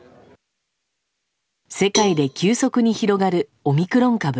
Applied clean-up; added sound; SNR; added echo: none; Cowbell; 10 dB; none.